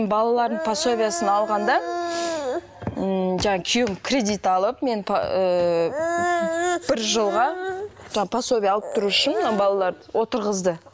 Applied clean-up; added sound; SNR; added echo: none; none; none; none.